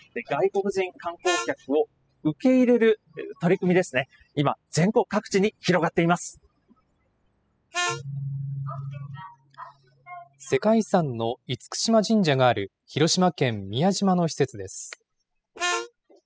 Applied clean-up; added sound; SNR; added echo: classical method spectral subtraction.